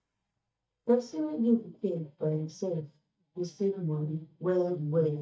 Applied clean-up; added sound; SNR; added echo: neural mask model DeepFilterNet 3.